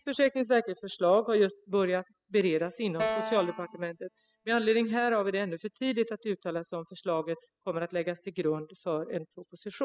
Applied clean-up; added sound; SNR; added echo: classical method spectral subtraction.